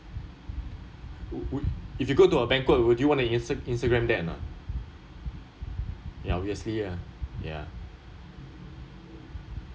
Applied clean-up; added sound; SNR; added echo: none; none; none; none.